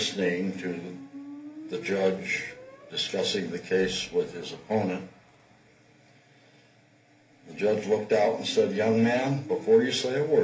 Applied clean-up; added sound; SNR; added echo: none; Squeak; 18 dB; reverberation time 0.3 s.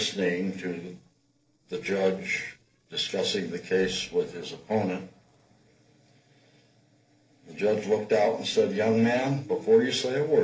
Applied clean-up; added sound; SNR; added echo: neural separator model SepFormer DNS4.